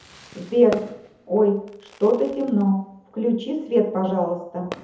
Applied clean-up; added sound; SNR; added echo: none; Fireworks; 19 dB; reverberation time 0.7 s.